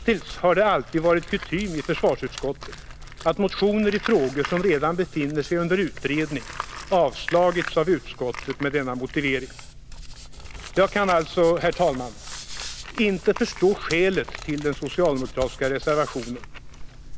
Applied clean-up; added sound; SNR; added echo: none; Hands + Tools; 13 dB; none.